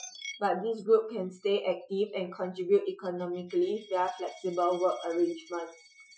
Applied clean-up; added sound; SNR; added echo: classical method Wiener filter.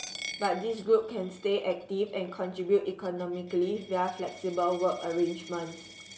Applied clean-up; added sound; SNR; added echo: none; Coin (dropping); 17 dB; none.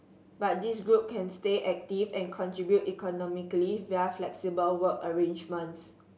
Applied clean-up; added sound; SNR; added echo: none; none; none; none.